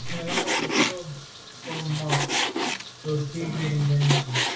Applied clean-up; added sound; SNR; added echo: none; Frying (food); 0 dB; reverberation time 0.4 s.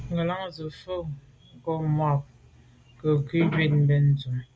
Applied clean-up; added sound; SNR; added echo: none; none; none; none.